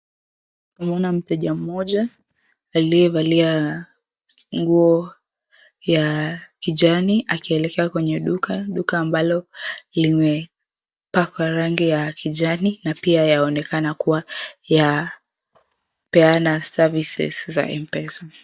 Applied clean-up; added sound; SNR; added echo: neural mask model DeepFilterNet 3.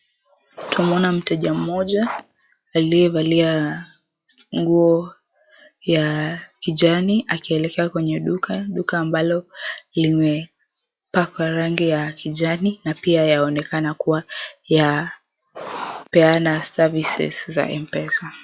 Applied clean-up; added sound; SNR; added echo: classical method log-MMSE.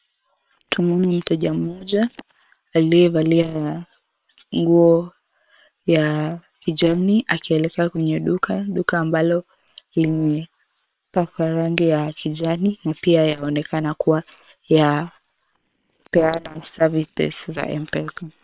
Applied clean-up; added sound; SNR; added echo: neural separator model SepFormer WHAM!.